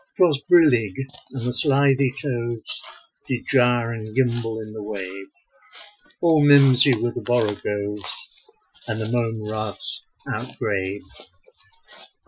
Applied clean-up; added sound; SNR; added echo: classical method Wiener filter.